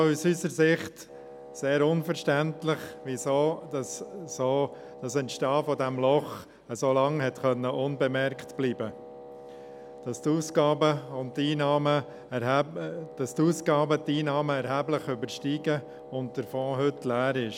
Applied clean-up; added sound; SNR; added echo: none; Wind instrument, woodwind instrument; 17 dB; none.